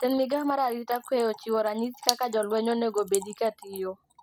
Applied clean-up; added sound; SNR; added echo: none; Trickle, dribble / Splash, splatter; 12 dB; none.